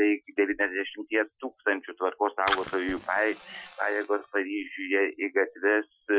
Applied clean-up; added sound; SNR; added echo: classical method Wiener filter.